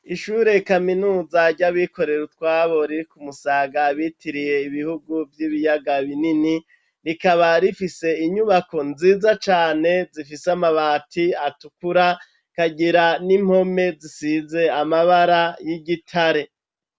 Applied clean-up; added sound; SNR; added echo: none; none; none; none.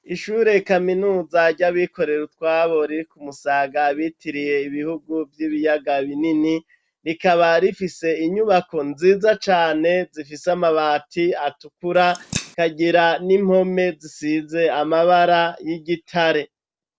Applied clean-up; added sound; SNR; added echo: neural separator model SepFormer DNS4.